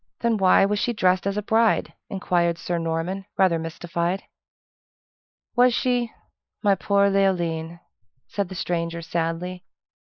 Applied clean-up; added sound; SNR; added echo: neural mask model Resemble Enhance denoiser.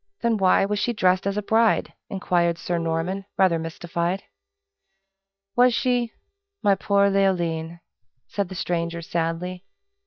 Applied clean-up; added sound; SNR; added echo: neural mask model DeepFilterNet 3.